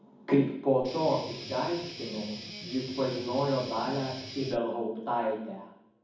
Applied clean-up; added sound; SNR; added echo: none; Guitar; 12 dB; reverberation time 1.2 s.